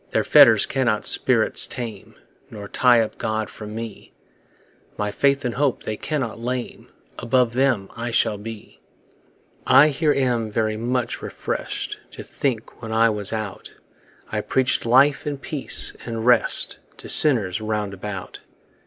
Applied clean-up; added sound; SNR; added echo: none; none; none; none.